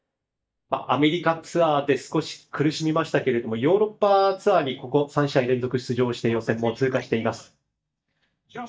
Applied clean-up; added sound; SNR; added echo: neural mask model DeepFilterNet 3.